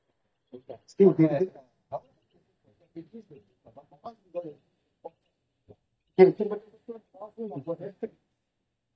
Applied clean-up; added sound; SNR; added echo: neural mask model DeepFilterNet 3.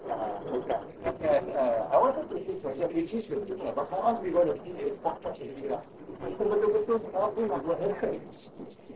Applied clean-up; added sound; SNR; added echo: neural separator model SepFormer DNS4.